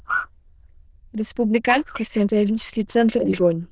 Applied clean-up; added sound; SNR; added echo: neural diffusion model UNIVERSE++.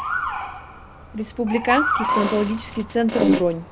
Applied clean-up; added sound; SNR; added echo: none; Motor vehicle (road) / Siren + Fart; 1 dB; none.